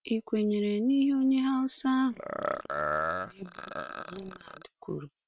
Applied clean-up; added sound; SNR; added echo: neural separator model SepFormer WHAM!.